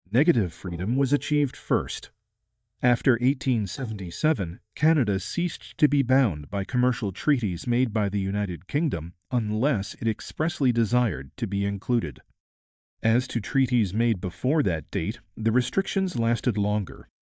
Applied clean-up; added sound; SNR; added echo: neural mask model DeepFilterNet 3.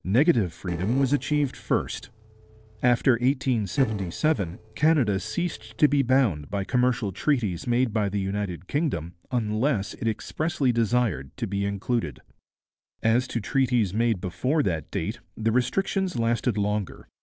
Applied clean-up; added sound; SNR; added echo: neural separator model SepFormer DNS4.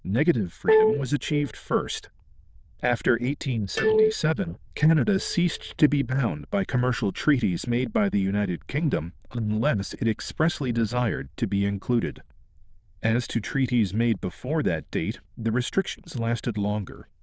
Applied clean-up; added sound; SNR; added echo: neural diffusion model UNIVERSE++.